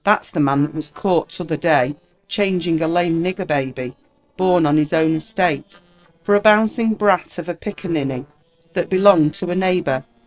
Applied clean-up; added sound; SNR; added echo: neural separator model SepFormer DNS4.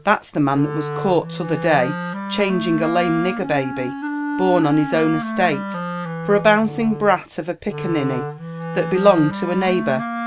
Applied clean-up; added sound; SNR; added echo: none; Wind instrument, woodwind instrument; 7 dB; none.